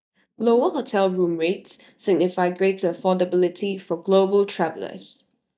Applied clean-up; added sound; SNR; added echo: neural mask model DeepFilterNet 3.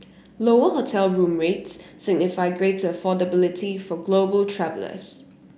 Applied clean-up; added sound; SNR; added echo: none; none; none; none.